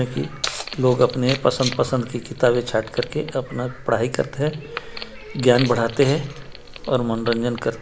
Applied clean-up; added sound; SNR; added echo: none; Keys jangling + Wood; 13 dB; none.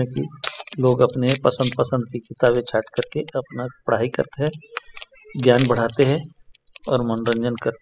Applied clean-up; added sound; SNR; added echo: classical method spectral subtraction.